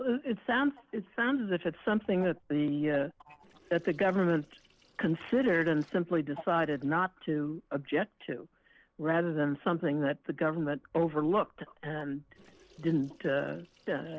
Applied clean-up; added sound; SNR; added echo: neural separator model SepFormer DNS4.